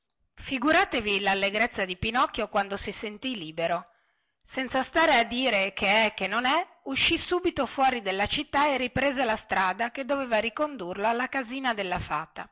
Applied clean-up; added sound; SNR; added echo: none; none; none; none.